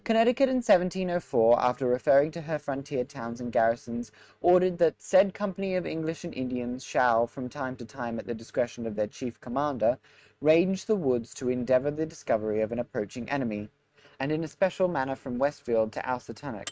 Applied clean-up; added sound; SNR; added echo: neural mask model RNNoise.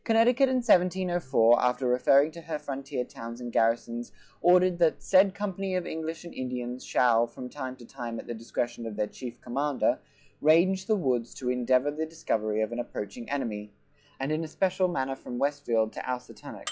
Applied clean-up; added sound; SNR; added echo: classical method log-MMSE.